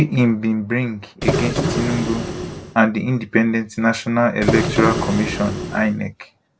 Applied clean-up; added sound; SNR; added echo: none; Printer; 2 dB; none.